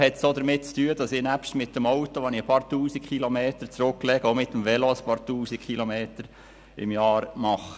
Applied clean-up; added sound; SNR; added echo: none; none; none; none.